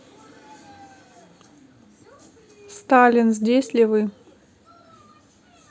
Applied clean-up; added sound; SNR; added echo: none; none; none; none.